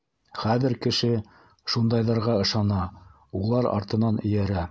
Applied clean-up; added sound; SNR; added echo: none; none; none; none.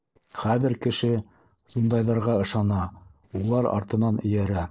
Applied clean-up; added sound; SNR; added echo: neural separator model SepFormer DNS4.